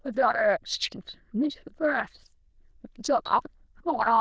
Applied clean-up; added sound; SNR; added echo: neural diffusion model UNIVERSE++.